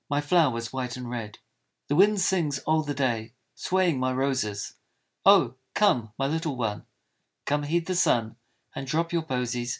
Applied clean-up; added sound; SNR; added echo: none; none; none; none.